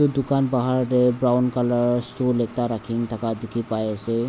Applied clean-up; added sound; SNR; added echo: none; none; none; none.